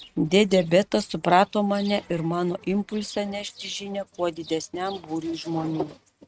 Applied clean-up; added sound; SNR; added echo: neural mask model RNNoise.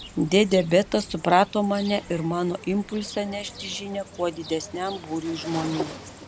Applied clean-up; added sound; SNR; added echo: none; Cricket; 15 dB; none.